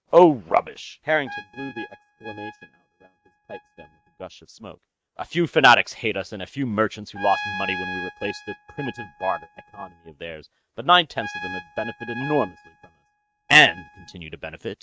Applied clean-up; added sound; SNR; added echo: neural mask model RNNoise.